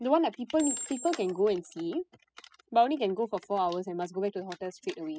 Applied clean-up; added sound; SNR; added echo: classical method spectral subtraction.